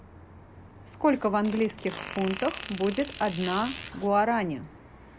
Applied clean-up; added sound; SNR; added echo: none; Fart; 9 dB; none.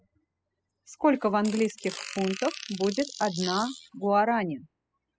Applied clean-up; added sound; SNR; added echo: classical method spectral subtraction.